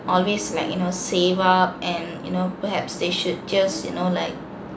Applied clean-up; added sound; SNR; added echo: none; Buzz; 19 dB; none.